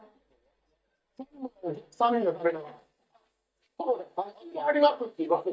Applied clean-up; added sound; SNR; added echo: neural mask model DeepFilterNet 3.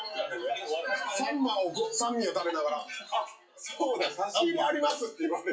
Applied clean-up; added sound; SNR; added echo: classical method WPE with log-MMSE.